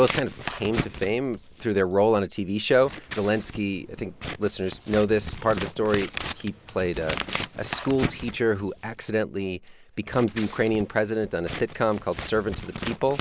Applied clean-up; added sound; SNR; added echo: none; Scissors; 10 dB; none.